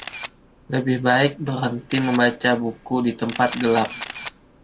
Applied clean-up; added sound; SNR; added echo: none; Camera; 12 dB; none.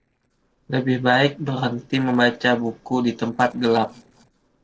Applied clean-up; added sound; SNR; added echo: neural separator model SepFormer DNS4.